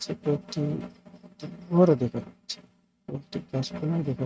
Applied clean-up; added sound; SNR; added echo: neural mask model RNNoise.